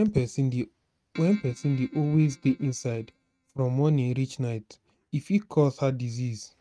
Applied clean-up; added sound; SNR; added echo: neural mask model RNNoise.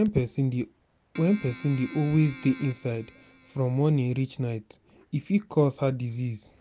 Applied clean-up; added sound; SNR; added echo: none; Keyboard (musical); 19 dB; none.